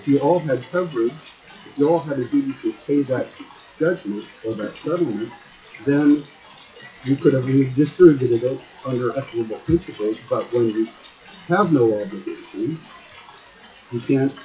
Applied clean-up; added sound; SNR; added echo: classical method WPE with log-MMSE.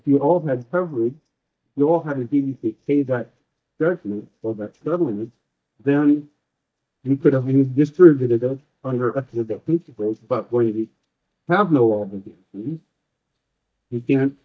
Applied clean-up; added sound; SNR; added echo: neural mask model DeepFilterNet 3.